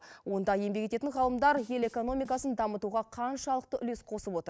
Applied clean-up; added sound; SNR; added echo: neural mask model DeepFilterNet 3.